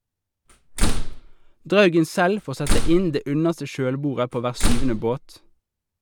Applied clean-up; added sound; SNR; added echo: none; Slam; -2 dB; none.